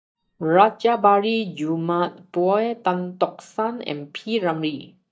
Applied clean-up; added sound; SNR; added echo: neural mask model DeepFilterNet 3.